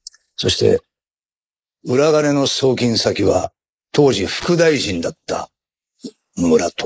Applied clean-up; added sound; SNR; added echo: neural mask model Resemble Enhance denoiser.